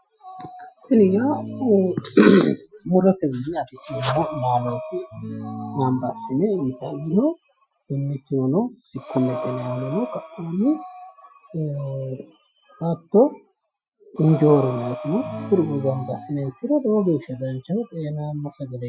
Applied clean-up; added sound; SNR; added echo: classical method Wiener filter.